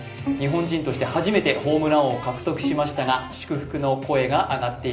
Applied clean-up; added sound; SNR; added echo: none; Bowed string instrument; 12 dB; reverberation time 0.5 s.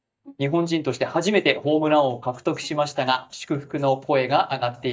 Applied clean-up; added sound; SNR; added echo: neural mask model DeepFilterNet 3.